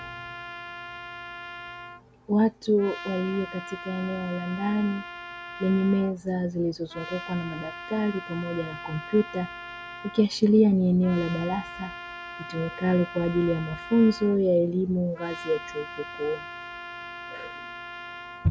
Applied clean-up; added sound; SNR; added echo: none; Trumpet; 13 dB; none.